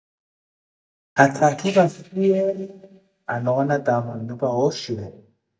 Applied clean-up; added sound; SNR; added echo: neural mask model DeepFilterNet 3.